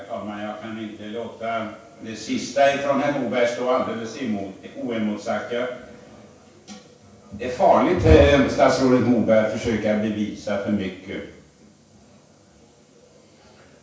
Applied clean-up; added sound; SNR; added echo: none; none; none; reverberation time 0.7 s.